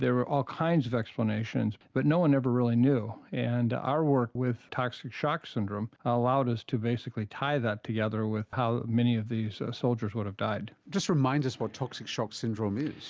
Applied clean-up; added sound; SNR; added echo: none; none; none; none.